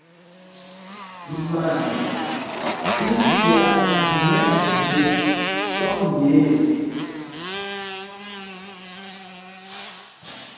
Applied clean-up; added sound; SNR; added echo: none; Motorcycle; 2 dB; reverberation time 2.0 s.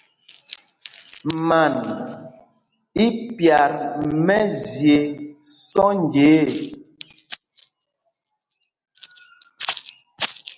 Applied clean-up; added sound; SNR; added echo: none; none; none; none.